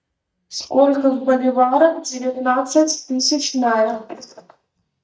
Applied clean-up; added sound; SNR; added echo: neural mask model DeepFilterNet 3.